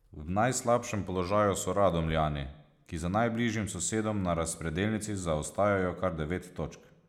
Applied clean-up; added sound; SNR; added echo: none; none; none; none.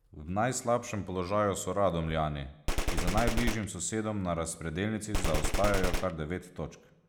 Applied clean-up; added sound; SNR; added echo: none; Gunshot, gunfire; -1 dB; none.